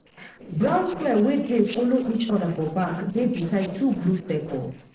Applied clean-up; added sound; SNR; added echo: neural separator model SepFormer DNS4.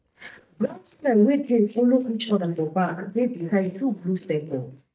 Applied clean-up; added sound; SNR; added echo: neural mask model DeepFilterNet 3.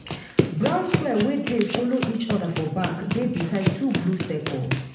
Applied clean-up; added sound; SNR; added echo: none; Run; 3 dB; reverberation time 0.7 s.